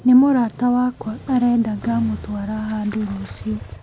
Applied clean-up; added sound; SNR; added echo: none; Motorcycle; 16 dB; none.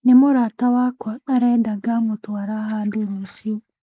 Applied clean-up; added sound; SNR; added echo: neural mask model Resemble Enhance denoiser.